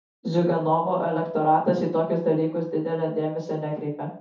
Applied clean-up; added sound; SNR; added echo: none; none; none; reverberation time 0.5 s.